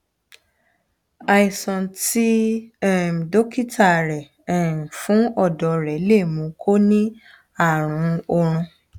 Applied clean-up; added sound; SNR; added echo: none; none; none; none.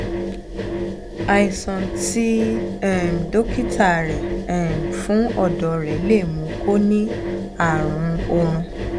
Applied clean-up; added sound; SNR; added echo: none; Engine; 5 dB; none.